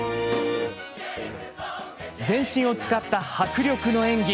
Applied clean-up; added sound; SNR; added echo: none; Burping, eructation; 15 dB; none.